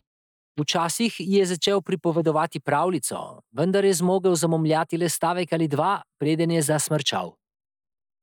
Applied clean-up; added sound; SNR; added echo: neural mask model DeepFilterNet 3.